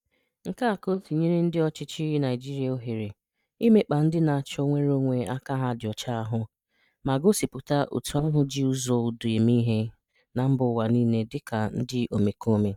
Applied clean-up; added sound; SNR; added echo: neural mask model DeepFilterNet 3.